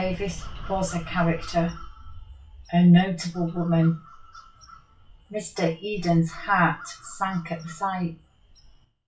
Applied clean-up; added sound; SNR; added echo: classical method WPE with log-MMSE.